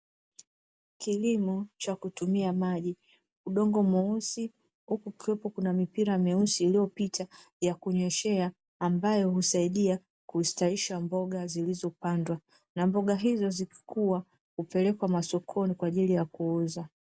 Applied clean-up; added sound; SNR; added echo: none; none; none; none.